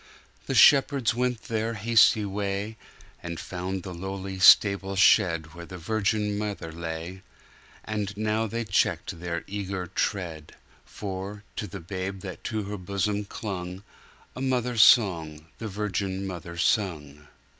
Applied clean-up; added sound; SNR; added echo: none; none; none; none.